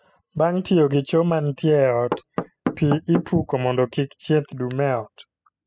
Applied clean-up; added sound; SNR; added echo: classical method spectral subtraction.